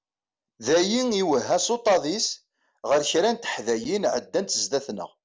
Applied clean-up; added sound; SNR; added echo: none; none; none; none.